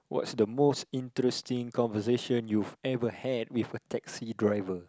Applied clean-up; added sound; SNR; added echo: none; none; none; none.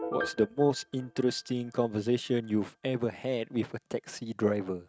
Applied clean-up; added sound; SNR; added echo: neural mask model RNNoise.